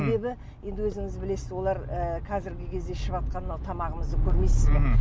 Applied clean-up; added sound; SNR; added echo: none; none; none; none.